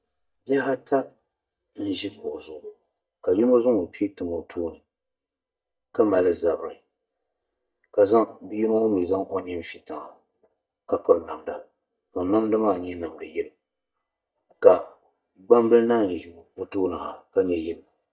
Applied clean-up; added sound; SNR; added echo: neural mask model DeepFilterNet 3.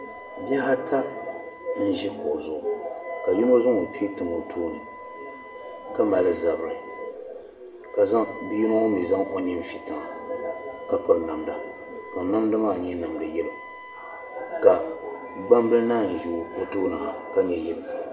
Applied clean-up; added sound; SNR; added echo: none; Wind instrument, woodwind instrument; 18 dB; reverberation time 0.6 s.